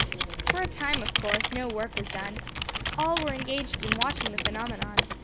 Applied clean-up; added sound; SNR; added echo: none; Computer keyboard; -2 dB; none.